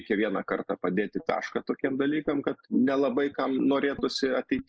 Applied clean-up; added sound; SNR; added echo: neural mask model Resemble Enhance denoiser.